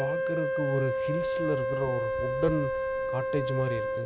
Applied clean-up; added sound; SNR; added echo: none; Wind instrument, woodwind instrument; -3 dB; none.